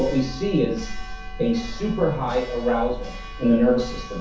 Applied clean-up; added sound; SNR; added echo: none; Church bell; 9 dB; reverberation time 0.6 s.